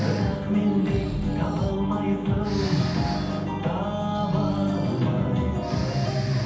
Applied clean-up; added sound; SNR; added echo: none; Breathing; 17 dB; reverberation time 0.8 s.